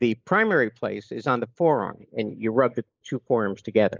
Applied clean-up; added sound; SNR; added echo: neural mask model Resemble Enhance denoiser.